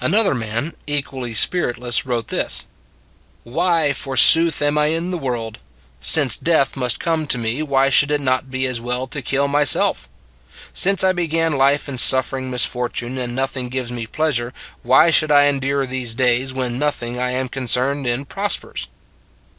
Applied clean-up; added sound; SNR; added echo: none; none; none; none.